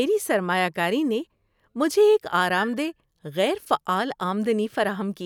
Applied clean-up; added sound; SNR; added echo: none; Wind instrument, woodwind instrument; 16 dB; none.